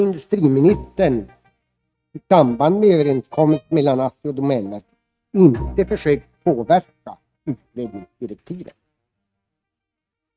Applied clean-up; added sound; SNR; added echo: neural mask model RNNoise.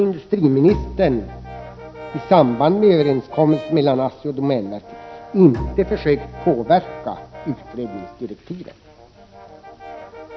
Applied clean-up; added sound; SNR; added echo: none; Brass instrument + Bowed string instrument; 15 dB; none.